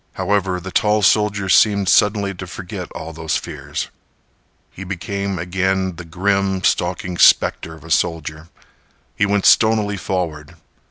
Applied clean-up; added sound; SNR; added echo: none; none; none; none.